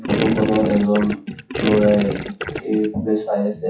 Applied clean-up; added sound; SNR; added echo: classical method WPE with log-MMSE.